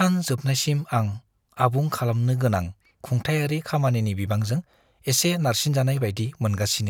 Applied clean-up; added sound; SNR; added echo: none; none; none; none.